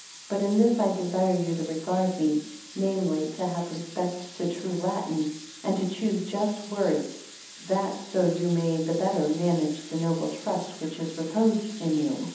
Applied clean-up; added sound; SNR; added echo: none; Sink (filling or washing) / Water tap, faucet; 18 dB; reverberation time 0.8 s.